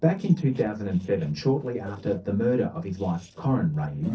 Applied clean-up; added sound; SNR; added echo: neural separator model SepFormer DNS4.